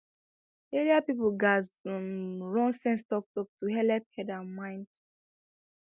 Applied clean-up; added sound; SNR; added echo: none; none; none; none.